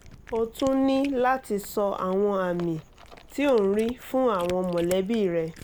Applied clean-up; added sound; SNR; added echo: none; Cat; 20 dB; none.